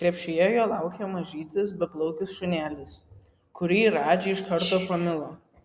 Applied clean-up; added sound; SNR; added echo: none; none; none; none.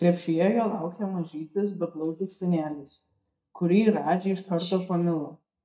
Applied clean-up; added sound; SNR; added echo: neural mask model DeepFilterNet 3.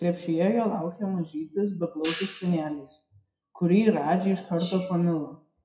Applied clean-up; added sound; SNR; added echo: classical method WPE with log-MMSE.